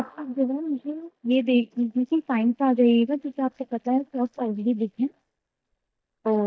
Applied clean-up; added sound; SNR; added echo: neural mask model DeepFilterNet 3.